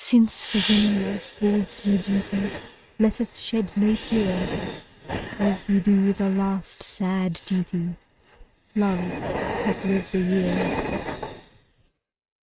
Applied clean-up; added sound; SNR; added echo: neural mask model RNNoise.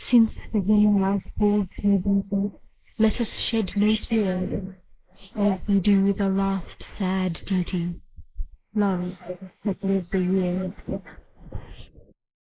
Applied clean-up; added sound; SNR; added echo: neural mask model Resemble Enhance denoiser.